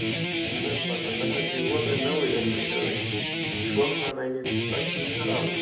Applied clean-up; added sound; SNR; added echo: none; Guitar; -3 dB; reverberation time 0.8 s.